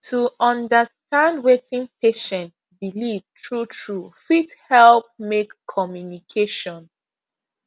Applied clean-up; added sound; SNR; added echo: none; none; none; none.